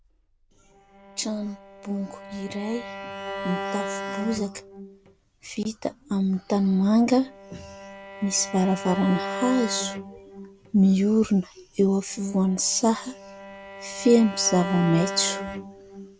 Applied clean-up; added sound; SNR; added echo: none; Bowed string instrument; 11 dB; none.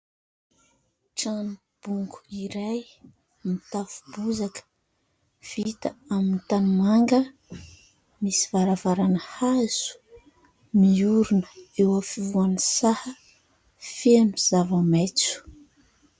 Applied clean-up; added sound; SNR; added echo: none; none; none; none.